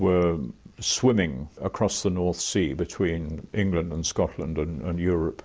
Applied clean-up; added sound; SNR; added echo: none; none; none; none.